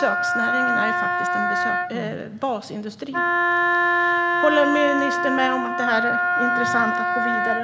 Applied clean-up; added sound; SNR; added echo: none; Wind instrument, woodwind instrument; -4 dB; none.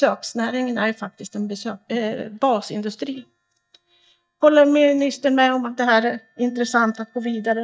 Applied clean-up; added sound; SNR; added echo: neural mask model DeepFilterNet 3.